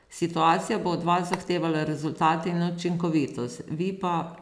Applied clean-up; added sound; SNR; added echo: none; Telephone; 10 dB; none.